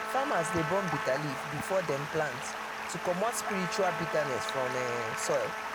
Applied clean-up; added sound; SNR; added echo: none; Trumpet + Stream; 2 dB; none.